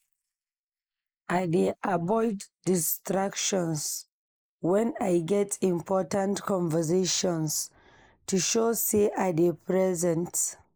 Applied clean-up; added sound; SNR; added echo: neural mask model Resemble Enhance denoiser.